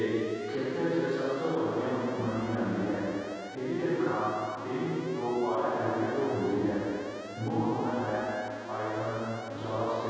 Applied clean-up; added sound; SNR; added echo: none; Alarm; 13 dB; reverberation time 2.2 s.